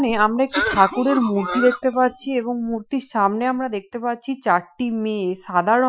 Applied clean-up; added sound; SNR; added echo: classical method Wiener filter.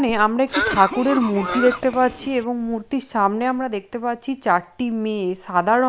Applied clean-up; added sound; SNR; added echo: none; Cough; 6 dB; none.